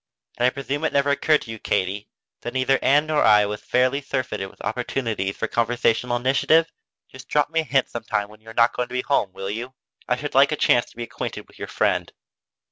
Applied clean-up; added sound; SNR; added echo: none; none; none; none.